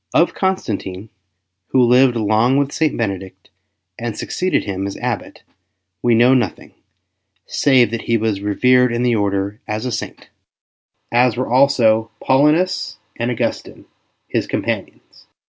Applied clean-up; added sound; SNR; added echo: none; none; none; none.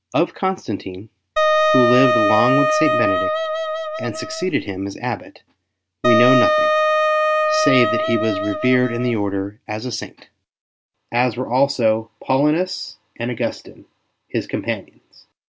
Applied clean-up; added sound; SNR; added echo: none; Wind instrument, woodwind instrument; -4 dB; none.